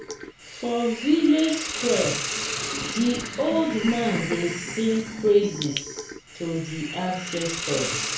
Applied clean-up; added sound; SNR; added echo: none; Hiss; 7 dB; reverberation time 0.4 s.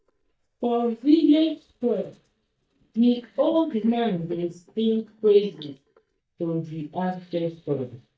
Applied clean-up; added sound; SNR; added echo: neural mask model DeepFilterNet 3.